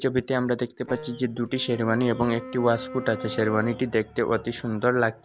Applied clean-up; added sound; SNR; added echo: none; Wind instrument, woodwind instrument + Wind instrument, woodwind instrument; 13 dB; none.